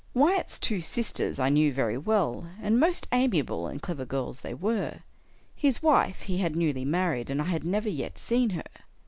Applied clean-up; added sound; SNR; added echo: none; none; none; none.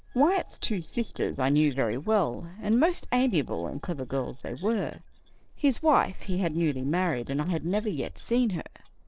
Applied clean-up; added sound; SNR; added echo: neural separator model SepFormer DNS4.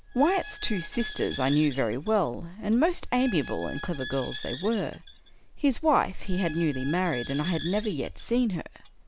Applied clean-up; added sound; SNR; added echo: none; Squeak; 15 dB; none.